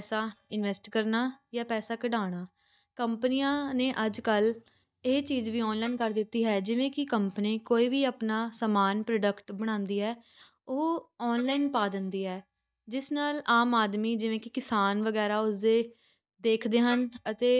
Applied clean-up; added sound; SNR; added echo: neural mask model DeepFilterNet 3.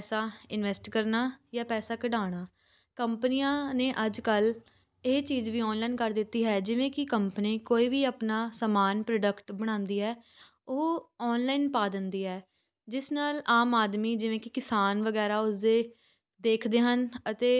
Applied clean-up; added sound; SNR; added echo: none; none; none; none.